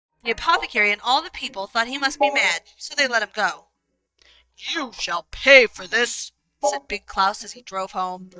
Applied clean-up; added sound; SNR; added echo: neural mask model DeepFilterNet 3.